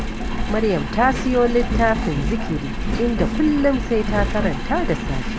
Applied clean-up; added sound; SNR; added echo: none; Engine; 1 dB; none.